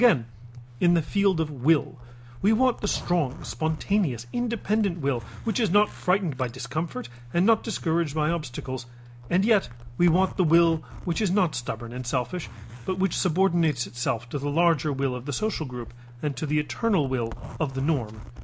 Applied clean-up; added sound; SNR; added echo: none; Zipper (clothing); 15 dB; none.